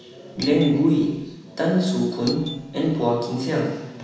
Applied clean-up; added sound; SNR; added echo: none; Doorbell; 16 dB; reverberation time 1.1 s.